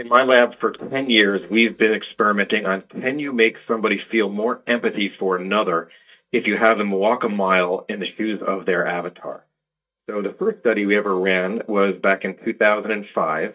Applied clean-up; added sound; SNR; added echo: neural mask model DeepFilterNet 3.